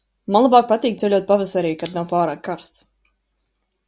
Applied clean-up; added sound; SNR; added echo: none; none; none; none.